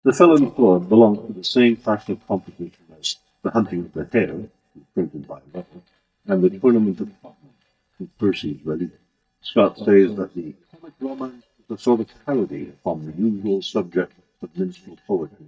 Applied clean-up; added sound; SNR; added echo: neural mask model DeepFilterNet 3.